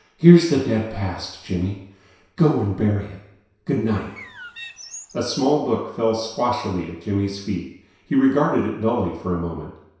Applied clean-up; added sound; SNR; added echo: none; Bird; 17 dB; reverberation time 0.7 s.